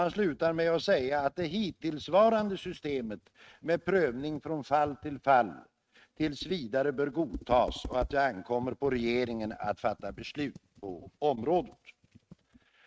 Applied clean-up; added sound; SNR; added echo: neural mask model RNNoise.